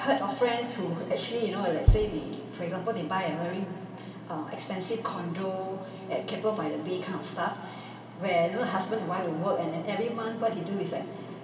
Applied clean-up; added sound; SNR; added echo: none; Bass drum; -1 dB; reverberation time 2.4 s.